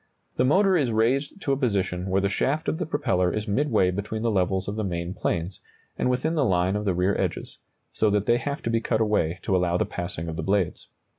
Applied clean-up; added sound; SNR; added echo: none; none; none; none.